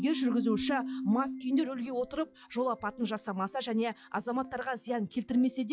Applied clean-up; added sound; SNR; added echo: classical method log-MMSE.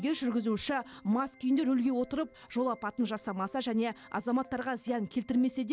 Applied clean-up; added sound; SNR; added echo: none; none; none; none.